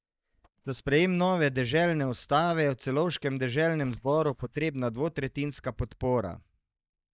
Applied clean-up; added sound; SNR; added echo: neural mask model DeepFilterNet 3.